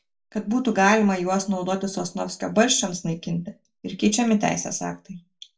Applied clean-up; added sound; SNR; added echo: none; none; none; reverberation time 0.2 s.